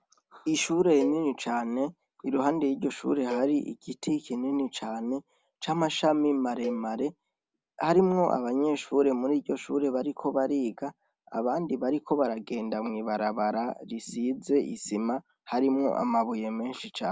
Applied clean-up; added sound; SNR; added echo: none; Cowbell; 15 dB; none.